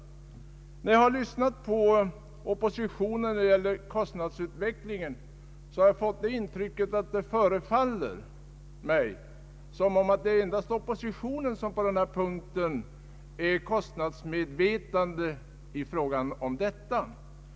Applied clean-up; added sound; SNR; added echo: none; none; none; none.